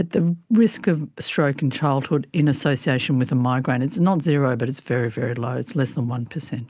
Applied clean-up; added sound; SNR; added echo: none; none; none; none.